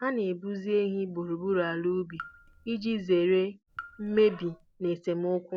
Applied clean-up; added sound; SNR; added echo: none; Raindrop / Drip; 20 dB; none.